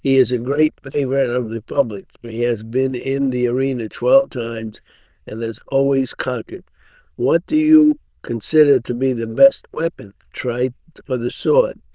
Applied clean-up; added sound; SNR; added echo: neural diffusion model UNIVERSE++.